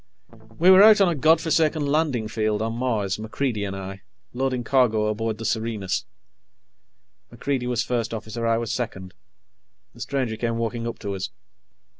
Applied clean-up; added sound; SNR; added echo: none; Strum; 19 dB; none.